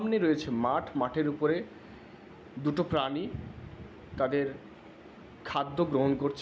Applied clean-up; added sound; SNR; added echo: none; none; none; none.